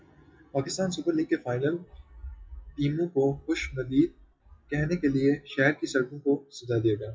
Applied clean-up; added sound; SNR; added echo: classical method WPE with log-MMSE.